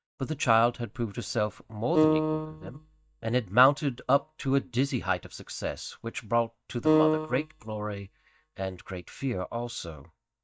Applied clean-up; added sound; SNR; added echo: neural mask model DeepFilterNet 3.